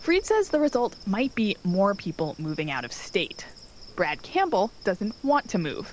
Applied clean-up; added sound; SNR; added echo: none; Insect; 20 dB; none.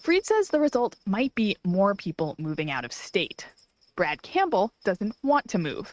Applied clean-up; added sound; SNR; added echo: neural mask model RNNoise.